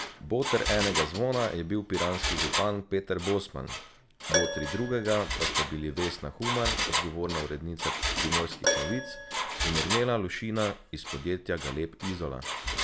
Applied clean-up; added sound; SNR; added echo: none; Keyboard (musical) + Engine; 1 dB; none.